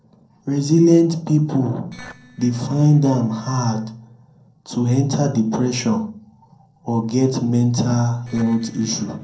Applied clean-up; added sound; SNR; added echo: neural separator model SepFormer DNS4.